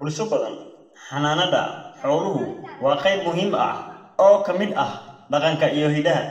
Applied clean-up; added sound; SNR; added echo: none; none; none; reverberation time 0.9 s.